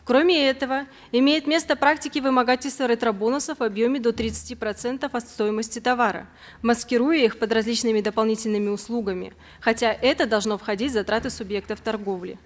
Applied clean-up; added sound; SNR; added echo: none; none; none; none.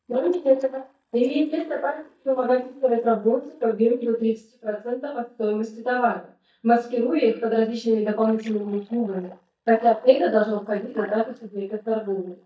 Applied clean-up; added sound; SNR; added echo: neural mask model DeepFilterNet 3.